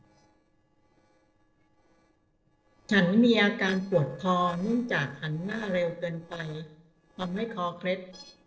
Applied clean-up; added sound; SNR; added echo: neural separator model SepFormer DNS4.